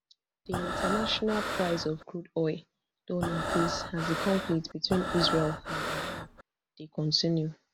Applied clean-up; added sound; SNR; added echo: none; Breathing; 2 dB; none.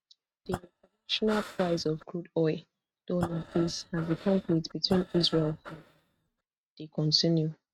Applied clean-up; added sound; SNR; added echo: neural mask model RNNoise.